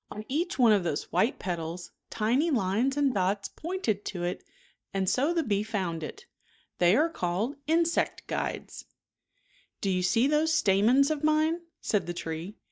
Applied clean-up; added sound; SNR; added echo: neural mask model DeepFilterNet 3.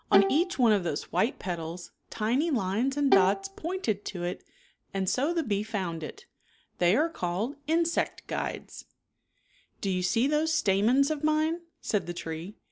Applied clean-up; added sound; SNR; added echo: none; Bowed string instrument; 2 dB; none.